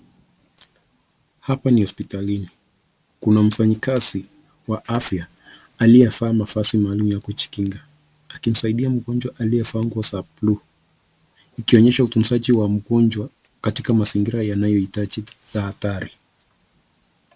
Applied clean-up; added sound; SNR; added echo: none; none; none; none.